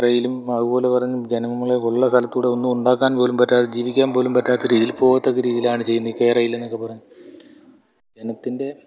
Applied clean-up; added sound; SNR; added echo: none; none; none; none.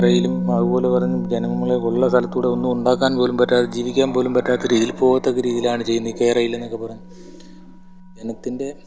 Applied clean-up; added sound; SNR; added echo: none; Musical instrument; 8 dB; none.